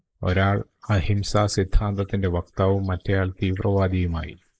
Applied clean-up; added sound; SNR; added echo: neural mask model Resemble Enhance denoiser.